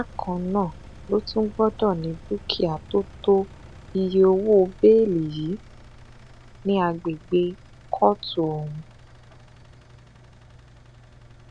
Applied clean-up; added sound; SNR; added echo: none; Engine; 20 dB; none.